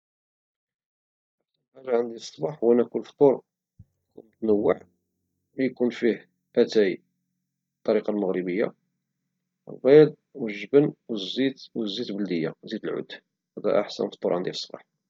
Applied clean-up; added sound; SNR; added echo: neural mask model DeepFilterNet 3.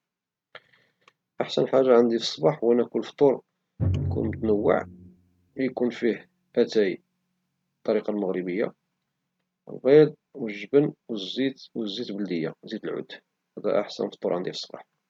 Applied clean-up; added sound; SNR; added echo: neural mask model RNNoise.